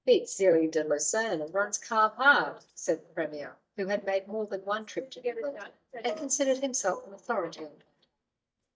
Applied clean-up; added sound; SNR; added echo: neural mask model DeepFilterNet 3.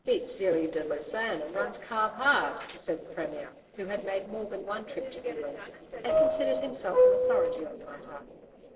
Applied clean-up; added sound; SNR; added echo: neural separator model SepFormer DNS4.